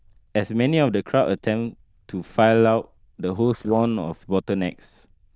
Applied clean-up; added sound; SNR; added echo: neural diffusion model UNIVERSE++.